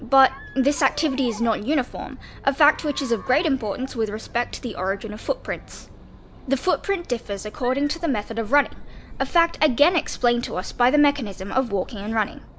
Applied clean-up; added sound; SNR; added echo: none; Chatter; 18 dB; none.